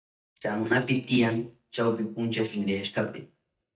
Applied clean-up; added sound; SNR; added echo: neural mask model DeepFilterNet 3.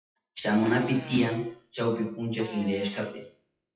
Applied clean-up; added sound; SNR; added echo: classical method WPE with log-MMSE.